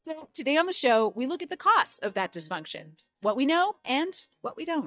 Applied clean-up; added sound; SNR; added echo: neural mask model DeepFilterNet 3.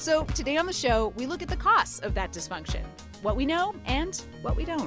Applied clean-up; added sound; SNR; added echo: none; Knock / Wood; 19 dB; none.